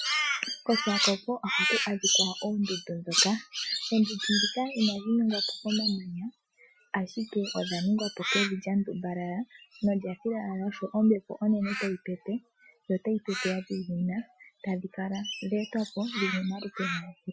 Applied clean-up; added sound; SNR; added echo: classical method Wiener filter.